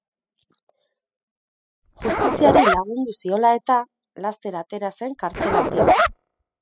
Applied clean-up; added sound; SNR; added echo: classical method spectral subtraction.